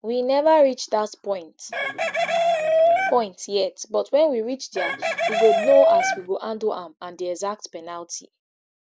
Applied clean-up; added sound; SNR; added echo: none; Chicken, rooster; 0 dB; none.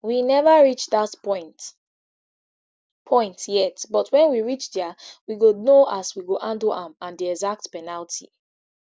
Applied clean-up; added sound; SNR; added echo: none; none; none; none.